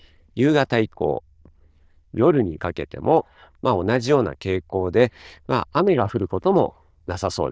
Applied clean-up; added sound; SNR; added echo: neural diffusion model UNIVERSE++.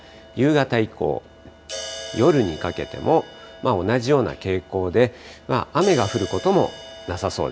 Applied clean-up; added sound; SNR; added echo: none; Crash cymbal; 17 dB; none.